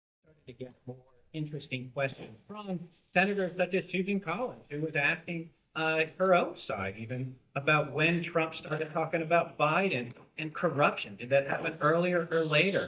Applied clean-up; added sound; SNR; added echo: neural mask model DeepFilterNet 3.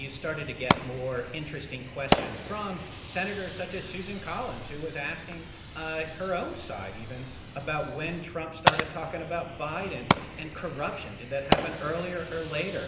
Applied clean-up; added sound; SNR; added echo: none; Fire; -1 dB; reverberation time 0.9 s.